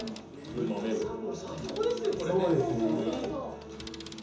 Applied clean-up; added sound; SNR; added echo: none; Telephone; 19 dB; reverberation time 0.6 s.